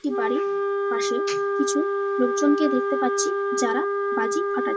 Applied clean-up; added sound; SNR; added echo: none; Wind instrument, woodwind instrument; -3 dB; none.